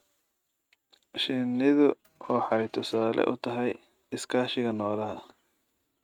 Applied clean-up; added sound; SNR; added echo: neural mask model RNNoise.